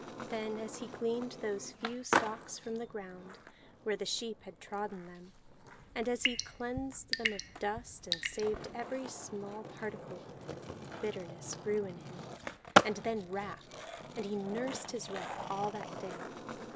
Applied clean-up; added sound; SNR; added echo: none; Drip / Sink (filling or washing) / Water tap, faucet / Water + Skateboard; 0 dB; none.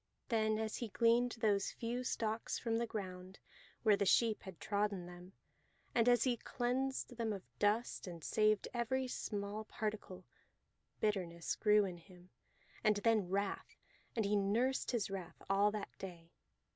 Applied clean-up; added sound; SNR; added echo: none; none; none; none.